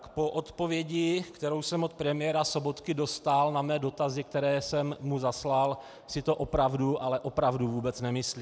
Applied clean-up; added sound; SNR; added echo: none; none; none; none.